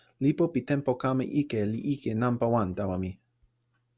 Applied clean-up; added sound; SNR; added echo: none; none; none; none.